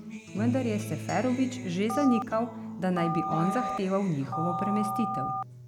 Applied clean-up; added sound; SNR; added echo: none; Acoustic guitar + Telephone; 4 dB; none.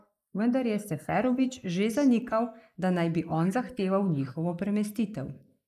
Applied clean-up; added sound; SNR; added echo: neural mask model Resemble Enhance denoiser.